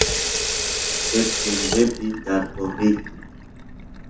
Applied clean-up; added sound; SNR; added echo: none; Sink (filling or washing) / Water tap, faucet; 1 dB; reverberation time 0.7 s.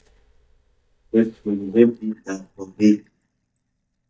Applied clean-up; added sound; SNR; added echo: neural mask model DeepFilterNet 3.